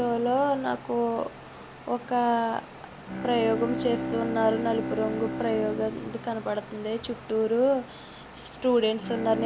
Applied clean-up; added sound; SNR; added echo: none; Bowed string instrument; 9 dB; none.